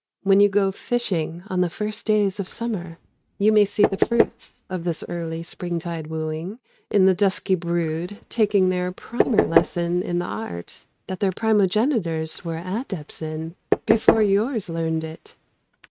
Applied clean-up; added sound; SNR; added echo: neural mask model RNNoise.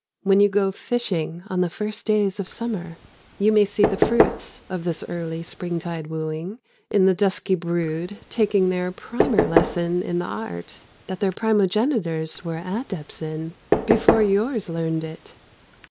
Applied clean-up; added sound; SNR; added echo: none; Knock / Wood; 3 dB; none.